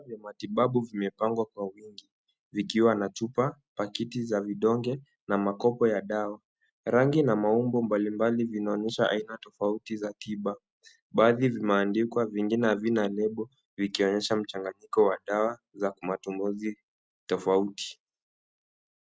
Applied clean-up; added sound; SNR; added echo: none; none; none; none.